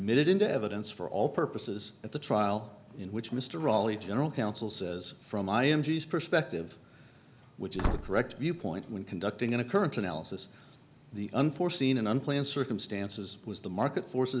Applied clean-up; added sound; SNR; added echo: none; Slam / Wood; 4 dB; none.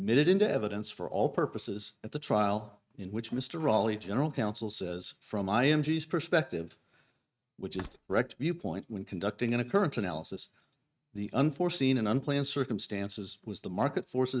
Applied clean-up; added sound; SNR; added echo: neural mask model RNNoise.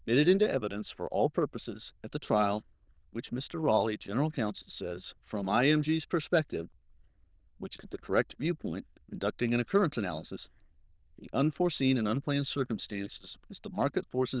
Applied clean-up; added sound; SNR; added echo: neural diffusion model UNIVERSE++.